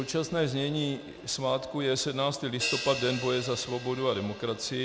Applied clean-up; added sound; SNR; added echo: none; Crash cymbal; 11 dB; none.